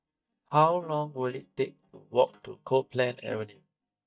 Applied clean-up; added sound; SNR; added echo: neural mask model DeepFilterNet 3.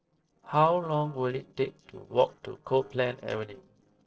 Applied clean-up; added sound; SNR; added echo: neural separator model SepFormer DNS4.